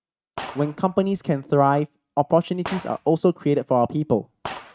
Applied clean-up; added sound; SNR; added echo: neural mask model RNNoise.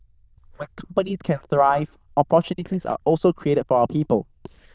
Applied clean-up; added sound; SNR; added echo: neural diffusion model UNIVERSE++.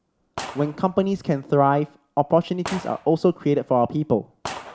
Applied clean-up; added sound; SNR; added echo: none; Gunshot, gunfire; 17 dB; none.